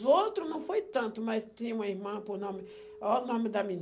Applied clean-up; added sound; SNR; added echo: none; Telephone; 20 dB; none.